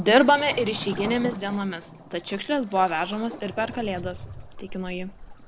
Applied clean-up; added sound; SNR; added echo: none; Waves, surf; 13 dB; none.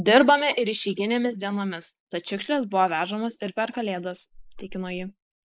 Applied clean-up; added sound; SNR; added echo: neural mask model Resemble Enhance denoiser.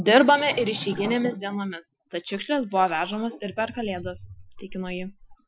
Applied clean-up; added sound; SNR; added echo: classical method Wiener filter.